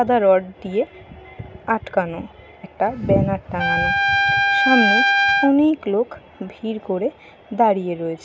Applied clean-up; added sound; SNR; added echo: none; Trumpet; -2 dB; none.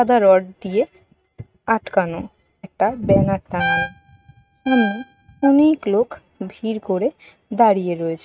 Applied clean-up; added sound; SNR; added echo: neural mask model RNNoise.